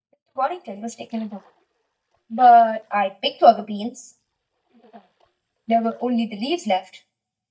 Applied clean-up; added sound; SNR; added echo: neural mask model DeepFilterNet 3.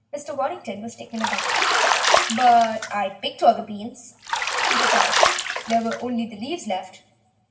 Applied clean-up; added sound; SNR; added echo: none; Bathtub (filling or washing); -2 dB; reverberation time 0.6 s.